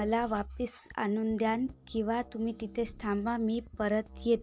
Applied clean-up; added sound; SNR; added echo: none; Drum kit; 18 dB; none.